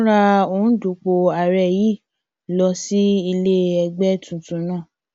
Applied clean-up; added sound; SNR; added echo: none; none; none; none.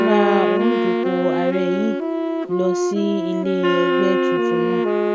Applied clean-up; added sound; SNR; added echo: none; Wind instrument, woodwind instrument + Wind instrument, woodwind instrument; -4 dB; none.